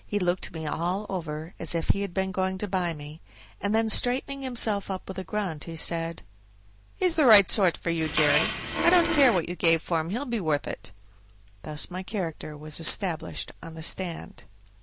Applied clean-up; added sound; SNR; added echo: none; Fart; 0 dB; none.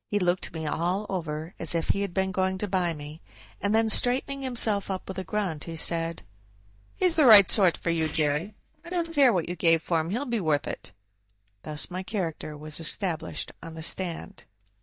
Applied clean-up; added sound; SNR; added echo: neural mask model DeepFilterNet 3.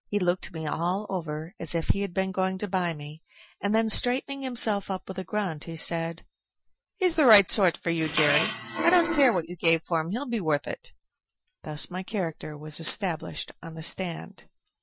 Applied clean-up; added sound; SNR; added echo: classical method Wiener filter.